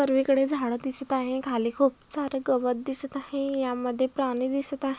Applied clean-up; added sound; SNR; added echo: none; none; none; none.